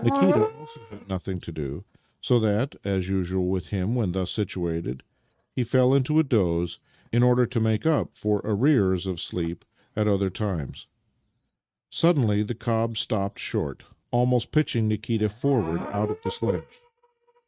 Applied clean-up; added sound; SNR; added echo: neural mask model RNNoise.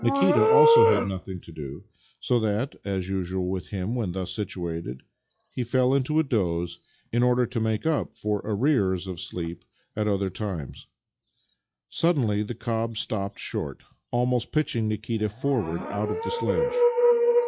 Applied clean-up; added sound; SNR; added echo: classical method log-MMSE.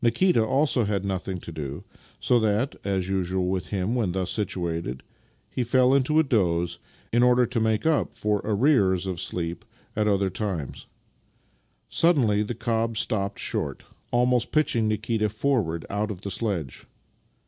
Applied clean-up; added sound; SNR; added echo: none; none; none; none.